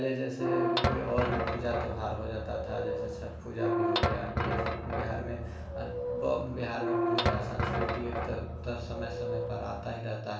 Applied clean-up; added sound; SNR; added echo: none; Squeak / Thump, thud; -3 dB; reverberation time 0.3 s.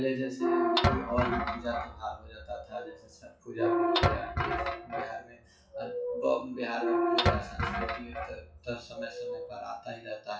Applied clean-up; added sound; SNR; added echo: classical method WPE with log-MMSE.